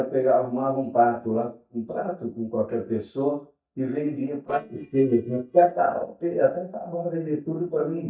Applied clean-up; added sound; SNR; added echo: neural mask model DeepFilterNet 3.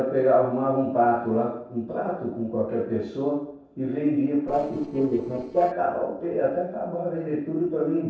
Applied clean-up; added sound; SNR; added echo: neural separator model SepFormer DNS4.